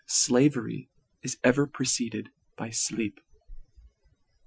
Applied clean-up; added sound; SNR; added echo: classical method Wiener filter.